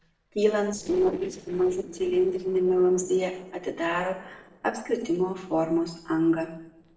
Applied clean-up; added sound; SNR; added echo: neural separator model SepFormer DNS4.